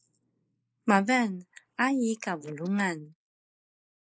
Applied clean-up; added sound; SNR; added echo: neural mask model Resemble Enhance denoiser.